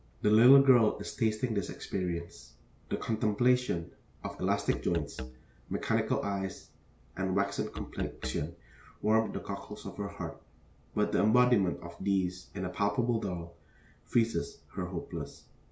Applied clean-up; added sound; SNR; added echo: none; Musical instrument; 12 dB; none.